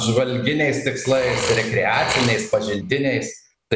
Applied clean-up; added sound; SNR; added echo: none; Burping, eructation; 10 dB; none.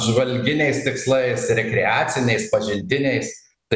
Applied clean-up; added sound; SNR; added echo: none; none; none; none.